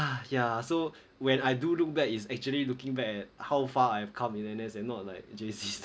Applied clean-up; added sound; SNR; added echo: none; none; none; none.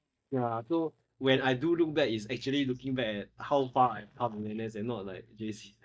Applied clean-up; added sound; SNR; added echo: neural mask model DeepFilterNet 3.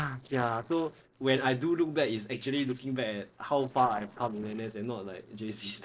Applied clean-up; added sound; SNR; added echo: neural separator model SepFormer DNS4.